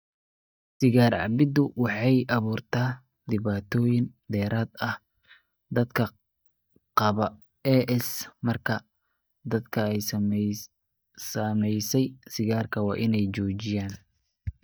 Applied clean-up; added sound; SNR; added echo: neural mask model DeepFilterNet 3.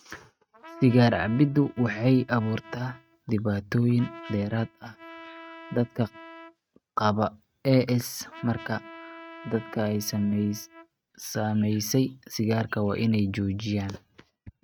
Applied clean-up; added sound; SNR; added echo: neural mask model RNNoise.